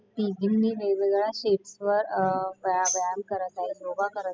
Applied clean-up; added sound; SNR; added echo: classical method spectral subtraction.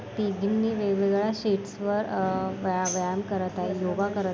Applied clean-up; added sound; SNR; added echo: none; Tambourine; 14 dB; none.